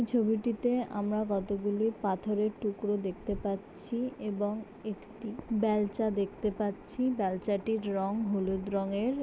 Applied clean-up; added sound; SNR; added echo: none; none; none; none.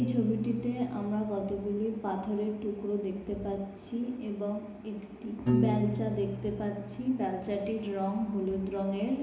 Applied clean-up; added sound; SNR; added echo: none; Piano; 6 dB; reverberation time 1.0 s.